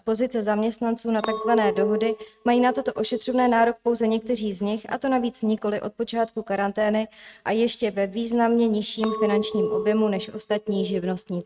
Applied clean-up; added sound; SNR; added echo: neural mask model RNNoise.